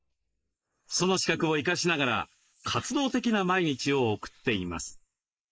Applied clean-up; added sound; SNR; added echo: neural mask model Resemble Enhance denoiser.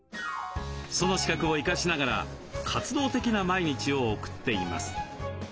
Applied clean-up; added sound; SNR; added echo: none; none; none; none.